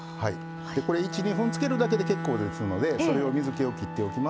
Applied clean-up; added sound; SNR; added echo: none; Bowed string instrument; 7 dB; none.